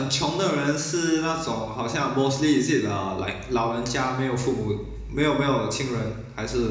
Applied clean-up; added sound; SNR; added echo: none; none; none; reverberation time 1.0 s.